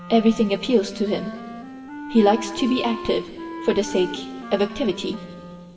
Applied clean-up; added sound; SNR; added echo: none; Wind instrument, woodwind instrument; 12 dB; reverberation time 2.0 s.